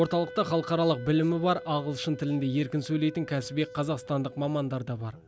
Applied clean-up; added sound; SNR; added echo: none; Wind instrument, woodwind instrument; 16 dB; none.